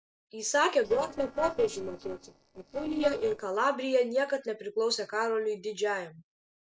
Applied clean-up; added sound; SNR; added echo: neural separator model SepFormer DNS4.